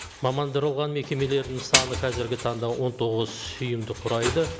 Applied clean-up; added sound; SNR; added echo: none; Engine; 5 dB; none.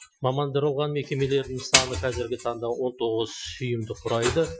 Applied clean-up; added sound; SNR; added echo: classical method Wiener filter.